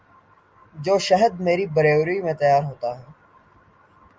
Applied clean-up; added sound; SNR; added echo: none; none; none; none.